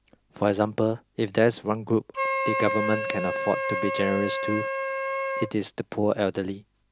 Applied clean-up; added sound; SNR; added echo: none; Wind instrument, woodwind instrument; 4 dB; none.